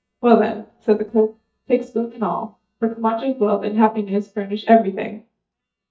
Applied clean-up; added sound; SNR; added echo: neural mask model DeepFilterNet 3.